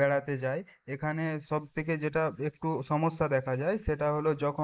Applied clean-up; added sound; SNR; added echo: neural mask model Resemble Enhance denoiser.